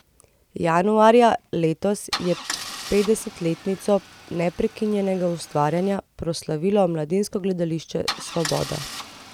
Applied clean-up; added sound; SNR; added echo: none; Idling / Engine starting / Car; 15 dB; none.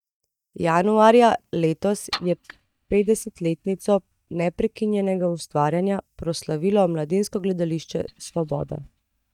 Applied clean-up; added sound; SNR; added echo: neural mask model DeepFilterNet 3.